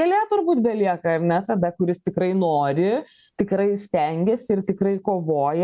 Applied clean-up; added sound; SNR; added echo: none; none; none; none.